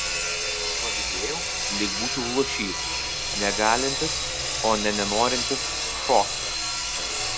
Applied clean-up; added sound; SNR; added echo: none; Sawing; -1 dB; none.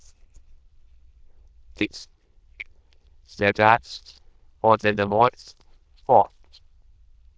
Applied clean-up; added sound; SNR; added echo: neural diffusion model UNIVERSE++.